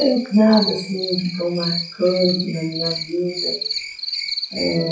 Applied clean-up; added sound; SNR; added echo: classical method WPE with log-MMSE.